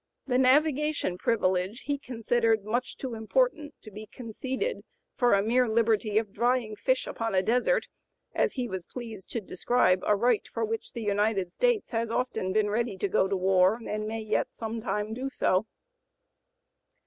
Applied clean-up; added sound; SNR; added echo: none; none; none; none.